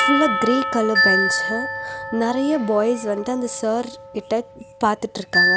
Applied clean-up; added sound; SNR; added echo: none; Marimba, xylophone + Percussion; 1 dB; none.